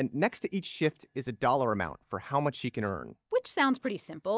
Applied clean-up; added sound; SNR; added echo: neural mask model DeepFilterNet 3.